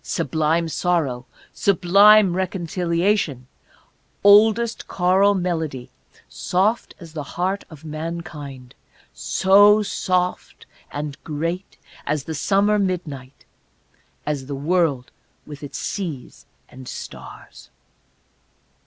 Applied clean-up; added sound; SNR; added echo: none; none; none; none.